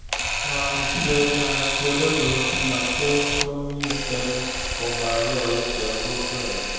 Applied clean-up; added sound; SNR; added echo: none; Camera; -1 dB; reverberation time 1.2 s.